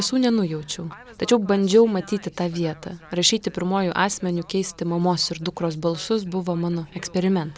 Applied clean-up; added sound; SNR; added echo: none; none; none; none.